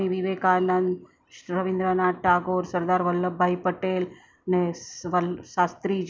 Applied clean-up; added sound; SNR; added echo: none; none; none; none.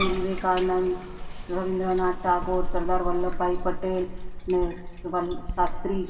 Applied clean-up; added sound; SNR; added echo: none; Bathtub (filling or washing); 2 dB; reverberation time 2.1 s.